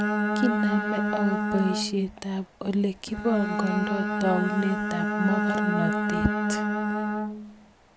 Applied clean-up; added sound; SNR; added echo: none; Bowed string instrument; -1 dB; none.